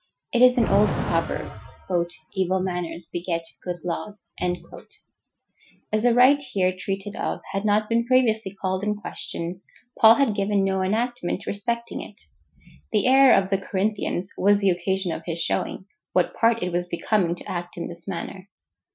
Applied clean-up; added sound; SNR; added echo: classical method Wiener filter.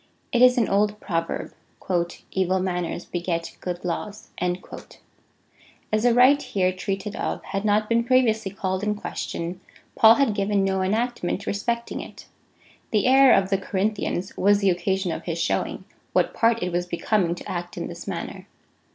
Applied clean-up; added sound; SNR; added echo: none; none; none; none.